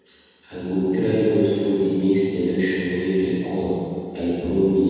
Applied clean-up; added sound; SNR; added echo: none; none; none; reverberation time 2.1 s.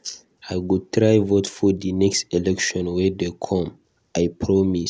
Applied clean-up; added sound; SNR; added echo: none; none; none; none.